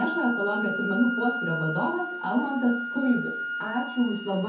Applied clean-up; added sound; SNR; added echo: none; Wind instrument, woodwind instrument; 5 dB; reverberation time 0.6 s.